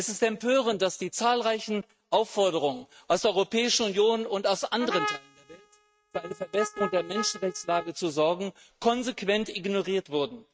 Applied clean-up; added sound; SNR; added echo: neural mask model RNNoise.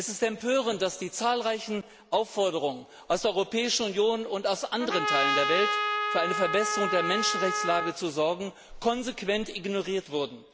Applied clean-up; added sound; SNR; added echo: none; Trumpet; 0 dB; none.